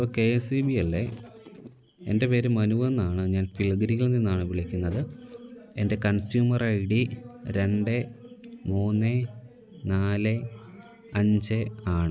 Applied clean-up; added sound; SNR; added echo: none; none; none; none.